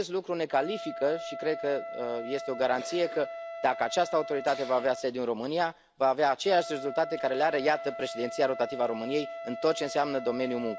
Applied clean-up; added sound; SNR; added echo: none; Wind instrument, woodwind instrument; 10 dB; none.